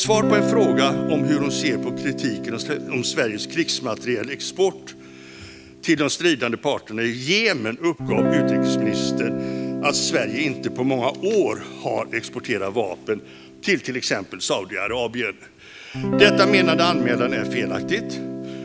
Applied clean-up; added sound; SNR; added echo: none; Guitar; 3 dB; none.